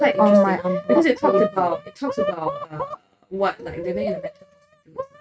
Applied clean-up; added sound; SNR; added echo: neural mask model RNNoise.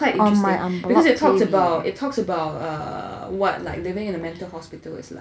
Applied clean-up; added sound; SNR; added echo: none; none; none; none.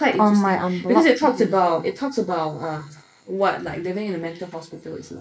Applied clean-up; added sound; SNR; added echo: neural mask model Resemble Enhance denoiser.